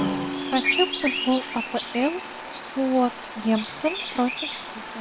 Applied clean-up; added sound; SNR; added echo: none; Bird vocalization, bird call, bird song + Drum; 4 dB; none.